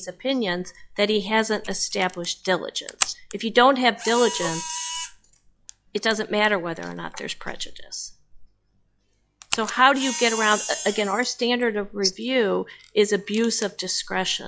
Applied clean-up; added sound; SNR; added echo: classical method log-MMSE.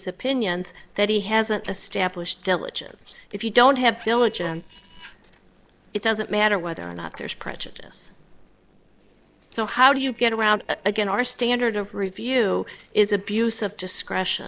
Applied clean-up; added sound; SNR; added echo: neural separator model SepFormer DNS4.